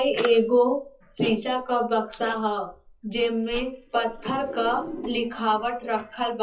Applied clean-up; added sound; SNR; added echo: classical method WPE with log-MMSE.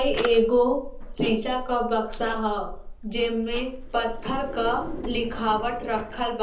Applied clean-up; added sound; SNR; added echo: none; Drawer open or close; 9 dB; reverberation time 0.7 s.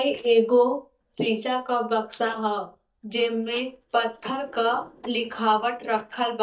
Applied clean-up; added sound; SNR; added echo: neural mask model DeepFilterNet 3.